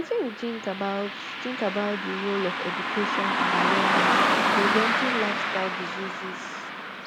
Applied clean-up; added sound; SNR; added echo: none; Car passing by; -4 dB; none.